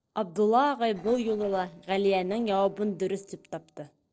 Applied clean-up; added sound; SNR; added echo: neural separator model SepFormer DNS4.